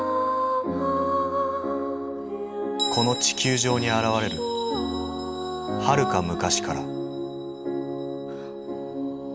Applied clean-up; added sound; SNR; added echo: none; Bell; 13 dB; none.